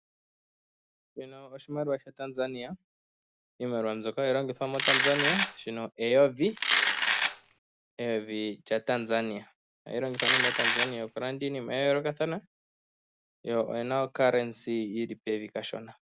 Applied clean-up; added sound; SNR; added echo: none; Domestic sounds, home sounds; -4 dB; none.